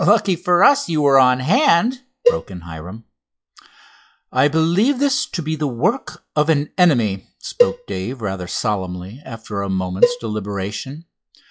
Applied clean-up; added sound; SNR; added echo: classical method log-MMSE.